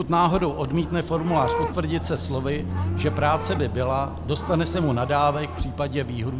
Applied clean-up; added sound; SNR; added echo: none; Car passing by + Livestock, farm animals, working animals; 6 dB; none.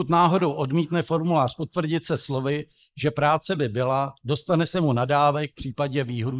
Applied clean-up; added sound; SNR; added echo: neural mask model Resemble Enhance denoiser.